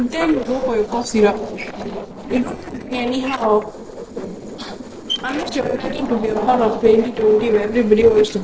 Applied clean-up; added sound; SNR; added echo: neural separator model SepFormer DNS4.